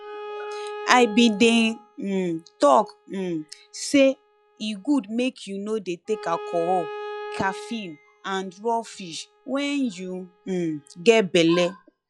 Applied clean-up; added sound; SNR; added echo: classical method log-MMSE.